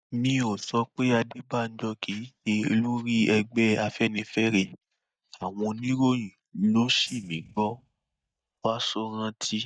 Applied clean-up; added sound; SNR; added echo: neural mask model DeepFilterNet 3.